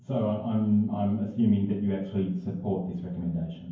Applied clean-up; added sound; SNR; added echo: none; none; none; reverberation time 0.9 s.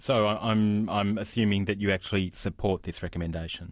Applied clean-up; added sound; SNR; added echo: none; none; none; none.